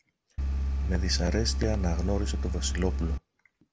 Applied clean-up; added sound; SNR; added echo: none; Engine; -4 dB; none.